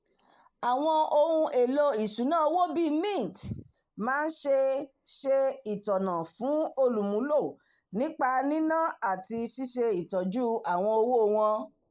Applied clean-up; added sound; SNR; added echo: neural mask model Resemble Enhance denoiser.